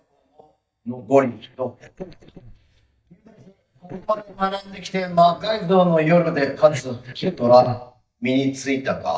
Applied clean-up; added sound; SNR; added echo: neural mask model DeepFilterNet 3.